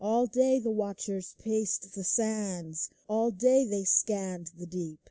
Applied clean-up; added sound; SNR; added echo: none; none; none; none.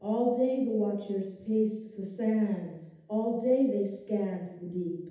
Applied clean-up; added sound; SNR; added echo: none; none; none; reverberation time 0.8 s.